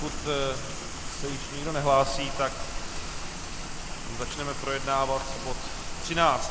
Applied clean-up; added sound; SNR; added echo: none; Rain; 3 dB; none.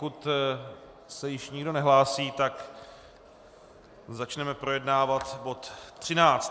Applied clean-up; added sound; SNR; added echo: none; none; none; none.